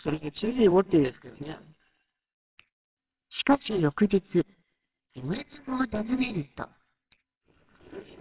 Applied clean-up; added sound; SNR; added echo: neural separator model SepFormer WHAMR!.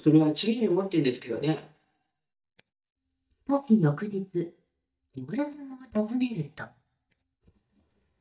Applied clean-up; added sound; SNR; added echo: neural mask model DeepFilterNet 3.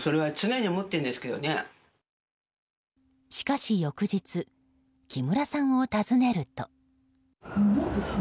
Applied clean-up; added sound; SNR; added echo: none; none; none; none.